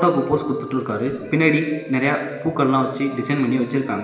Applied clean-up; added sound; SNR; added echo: none; Wind instrument, woodwind instrument; 16 dB; reverberation time 1.3 s.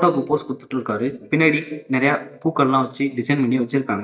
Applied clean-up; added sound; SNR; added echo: neural mask model DeepFilterNet 3.